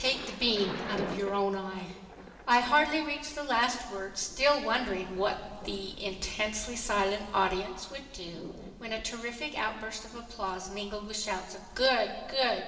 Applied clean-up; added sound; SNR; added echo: none; Thunder; 15 dB; reverberation time 1.3 s.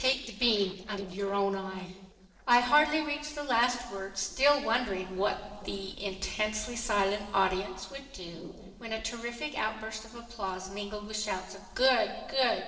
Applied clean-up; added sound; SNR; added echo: neural separator model SepFormer DNS4.